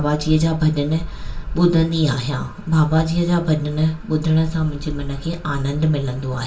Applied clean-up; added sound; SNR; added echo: none; none; none; reverberation time 0.3 s.